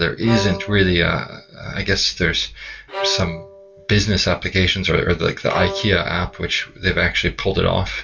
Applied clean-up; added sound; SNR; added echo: none; Bowed string instrument; 12 dB; reverberation time 0.2 s.